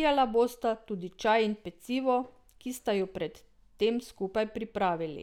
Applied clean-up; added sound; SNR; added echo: none; none; none; none.